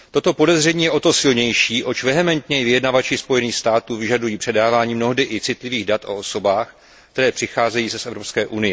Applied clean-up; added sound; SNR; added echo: none; none; none; none.